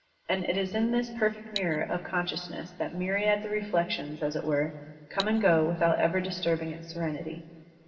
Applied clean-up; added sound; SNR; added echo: none; Cutlery, silverware; 12 dB; reverberation time 2.7 s.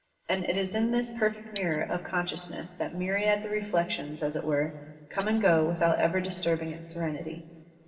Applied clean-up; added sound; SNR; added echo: neural separator model SepFormer DNS4.